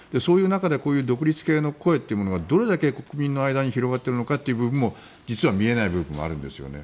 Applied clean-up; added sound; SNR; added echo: none; none; none; none.